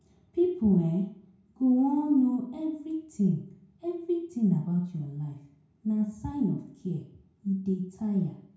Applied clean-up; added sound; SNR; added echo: none; none; none; reverberation time 0.5 s.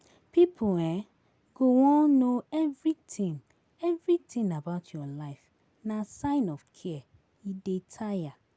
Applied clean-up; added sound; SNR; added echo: none; none; none; none.